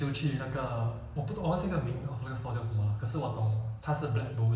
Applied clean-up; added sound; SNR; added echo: none; none; none; reverberation time 0.9 s.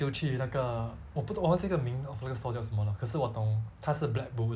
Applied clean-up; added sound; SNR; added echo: none; none; none; none.